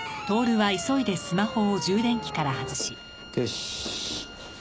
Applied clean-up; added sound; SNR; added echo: none; Bowed string instrument; 16 dB; none.